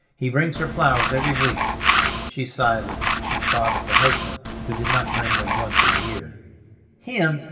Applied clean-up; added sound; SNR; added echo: none; Tools; -3 dB; reverberation time 2.5 s.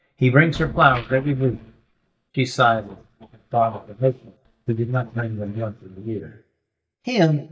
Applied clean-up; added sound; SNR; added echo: neural mask model DeepFilterNet 3.